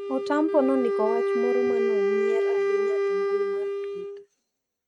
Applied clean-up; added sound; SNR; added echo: neural mask model RNNoise.